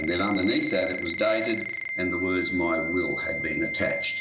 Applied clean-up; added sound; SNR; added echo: none; Ringtone; 4 dB; reverberation time 1.5 s.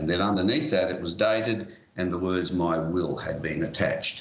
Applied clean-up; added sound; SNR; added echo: none; none; none; none.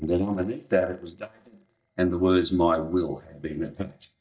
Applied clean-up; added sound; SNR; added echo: neural mask model DeepFilterNet 3.